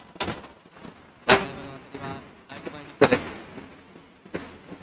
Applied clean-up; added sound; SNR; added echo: neural mask model RNNoise.